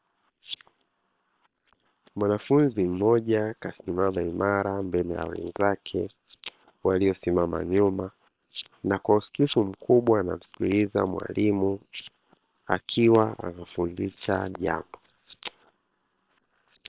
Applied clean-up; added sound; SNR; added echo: neural separator model SepFormer WHAM!.